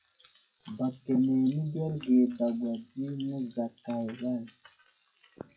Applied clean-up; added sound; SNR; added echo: classical method WPE with log-MMSE.